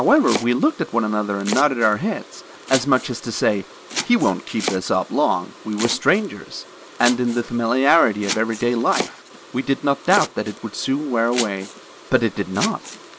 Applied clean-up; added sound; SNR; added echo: none; Domestic sounds, home sounds; 11 dB; none.